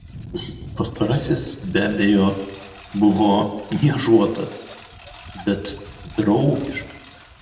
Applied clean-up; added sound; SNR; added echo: none; Engine; 18 dB; reverberation time 1.0 s.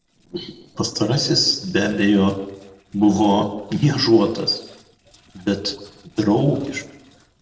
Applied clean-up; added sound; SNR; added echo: neural separator model SepFormer DNS4.